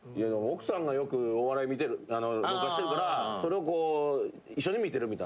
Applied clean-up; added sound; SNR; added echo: none; none; none; none.